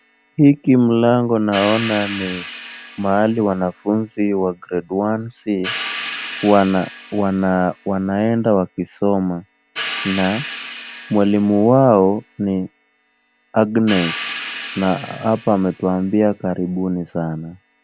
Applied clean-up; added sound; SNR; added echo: none; Hi-hat; 14 dB; none.